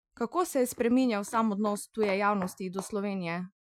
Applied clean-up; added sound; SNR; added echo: classical method Wiener filter.